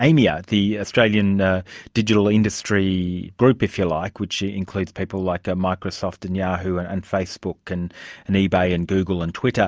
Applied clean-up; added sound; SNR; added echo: none; none; none; none.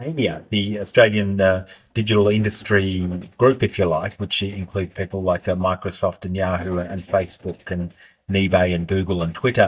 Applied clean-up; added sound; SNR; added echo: neural mask model DeepFilterNet 3.